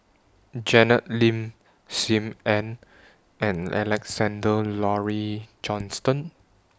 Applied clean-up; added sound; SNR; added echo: none; none; none; none.